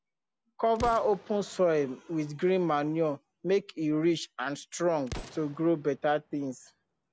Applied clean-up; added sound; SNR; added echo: none; Explosion; 19 dB; none.